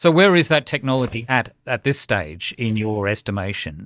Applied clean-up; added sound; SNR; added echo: neural mask model DeepFilterNet 3.